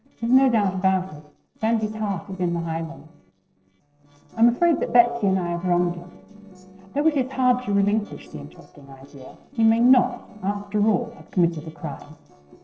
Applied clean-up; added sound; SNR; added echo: neural separator model SepFormer DNS4.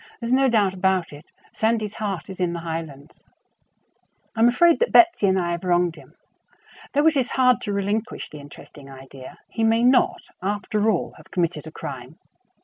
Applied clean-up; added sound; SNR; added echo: none; none; none; none.